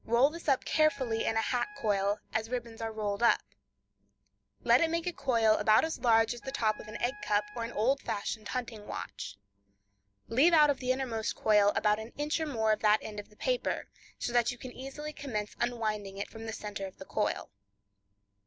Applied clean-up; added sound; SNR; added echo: none; Wind instrument, woodwind instrument; 19 dB; none.